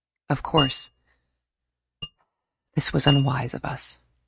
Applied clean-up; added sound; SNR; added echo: neural mask model RNNoise.